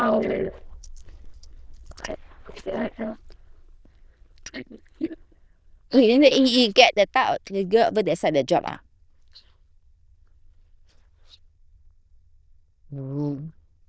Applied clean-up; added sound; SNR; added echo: neural diffusion model UNIVERSE++.